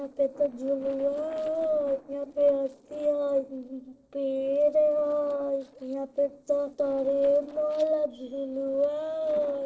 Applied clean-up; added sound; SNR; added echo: neural separator model SepFormer DNS4.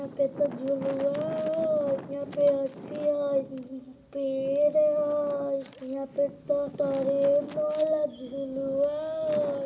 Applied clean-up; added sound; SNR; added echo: none; Wind; 15 dB; reverberation time 2.1 s.